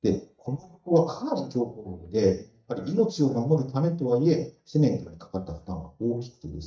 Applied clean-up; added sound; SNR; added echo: neural mask model DeepFilterNet 3.